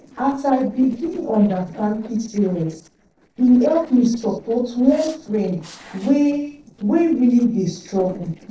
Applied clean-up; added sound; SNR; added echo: neural separator model SepFormer DNS4.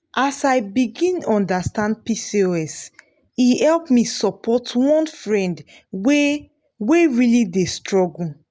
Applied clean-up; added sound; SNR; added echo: none; none; none; none.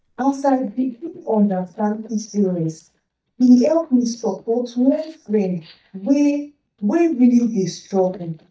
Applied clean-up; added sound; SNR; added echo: neural mask model DeepFilterNet 3.